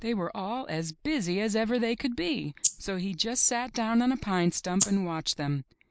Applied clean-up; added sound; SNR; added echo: neural mask model Resemble Enhance denoiser.